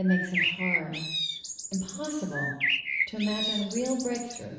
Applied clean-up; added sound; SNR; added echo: none; Bird; 0 dB; reverberation time 0.9 s.